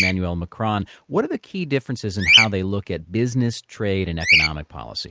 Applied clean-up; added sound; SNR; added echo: neural mask model RNNoise.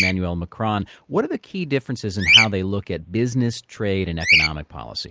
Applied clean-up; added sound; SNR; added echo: neural mask model Resemble Enhance denoiser.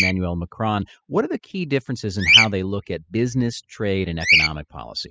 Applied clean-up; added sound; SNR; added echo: classical method spectral subtraction.